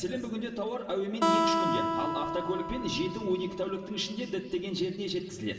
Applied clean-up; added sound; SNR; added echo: none; Acoustic guitar; -1 dB; reverberation time 2.0 s.